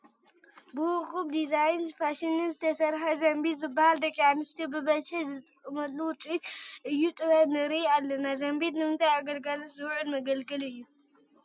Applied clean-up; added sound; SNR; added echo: none; none; none; none.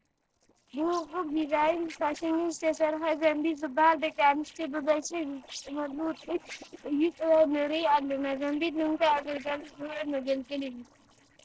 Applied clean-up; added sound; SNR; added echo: neural separator model SepFormer DNS4.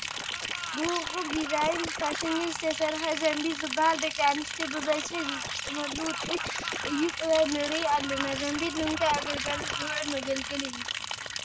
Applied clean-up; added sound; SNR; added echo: none; Scratching (performance technique) + Liquid; 4 dB; none.